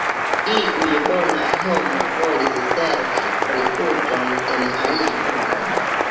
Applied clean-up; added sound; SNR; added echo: none; Applause; -3 dB; reverberation time 0.8 s.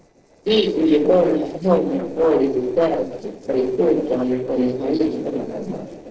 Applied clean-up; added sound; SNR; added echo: neural separator model SepFormer DNS4.